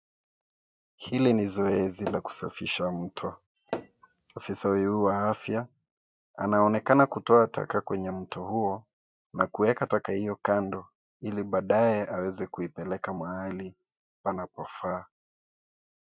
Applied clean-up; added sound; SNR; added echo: neural mask model RNNoise.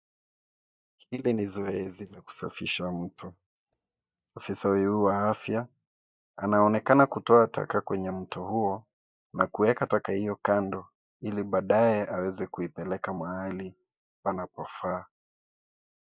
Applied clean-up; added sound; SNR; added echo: neural mask model DeepFilterNet 3.